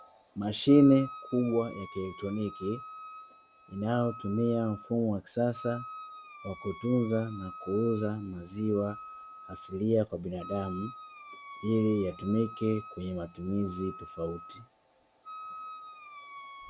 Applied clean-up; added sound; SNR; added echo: none; Wind instrument, woodwind instrument; 16 dB; none.